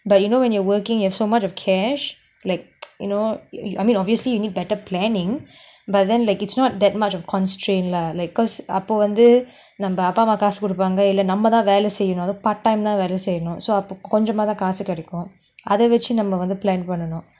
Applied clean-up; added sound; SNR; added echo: none; none; none; none.